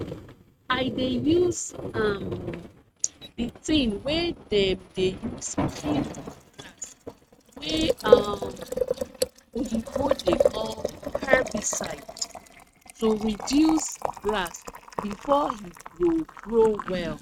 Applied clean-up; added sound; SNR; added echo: neural mask model RNNoise.